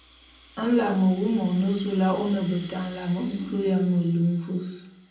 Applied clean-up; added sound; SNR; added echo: none; Rattle (instrument); 5 dB; reverberation time 0.6 s.